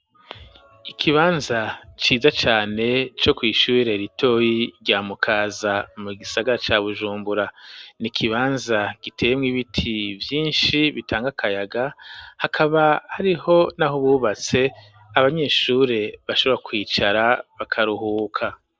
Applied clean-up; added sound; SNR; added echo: none; none; none; none.